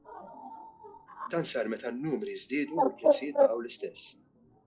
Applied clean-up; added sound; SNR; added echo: classical method log-MMSE.